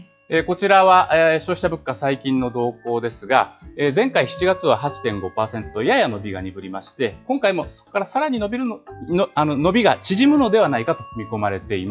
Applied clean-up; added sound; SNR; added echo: classical method log-MMSE.